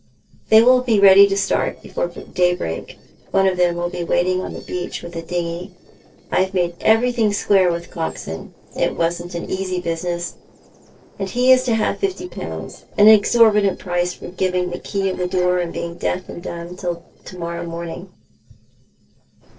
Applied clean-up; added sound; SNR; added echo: neural separator model SepFormer DNS4.